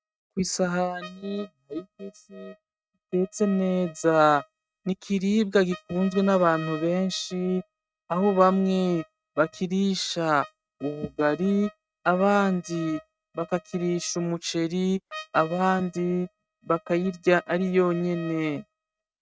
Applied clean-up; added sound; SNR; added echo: neural mask model RNNoise.